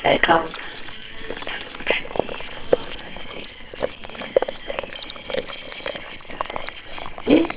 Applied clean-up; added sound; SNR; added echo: neural separator model SepFormer WHAMR!.